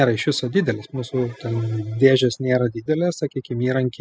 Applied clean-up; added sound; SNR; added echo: classical method spectral subtraction.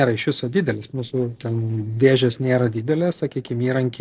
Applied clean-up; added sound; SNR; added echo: neural separator model SepFormer DNS4.